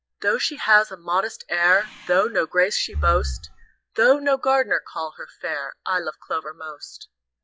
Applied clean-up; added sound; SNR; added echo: classical method log-MMSE.